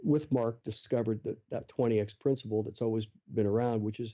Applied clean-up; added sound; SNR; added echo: none; none; none; none.